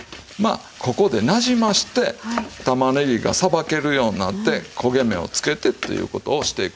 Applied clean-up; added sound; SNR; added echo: none; none; none; none.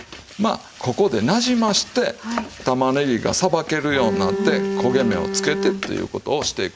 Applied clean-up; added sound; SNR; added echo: none; Bowed string instrument; 3 dB; none.